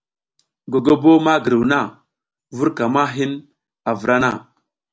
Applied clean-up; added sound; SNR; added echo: none; none; none; none.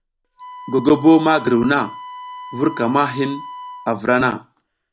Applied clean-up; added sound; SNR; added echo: none; Wind instrument, woodwind instrument; 16 dB; none.